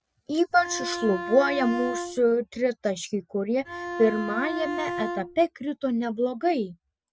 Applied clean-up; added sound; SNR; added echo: none; Bowed string instrument; 6 dB; none.